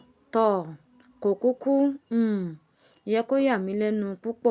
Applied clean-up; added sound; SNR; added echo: none; none; none; none.